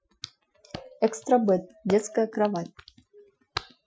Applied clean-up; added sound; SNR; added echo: classical method Wiener filter.